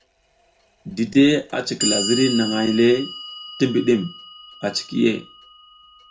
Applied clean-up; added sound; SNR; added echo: none; Clock; 10 dB; reverberation time 0.2 s.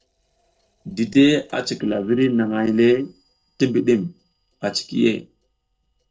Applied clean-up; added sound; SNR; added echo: neural separator model SepFormer DNS4.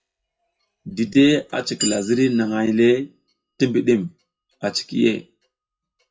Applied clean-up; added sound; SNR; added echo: classical method WPE with log-MMSE.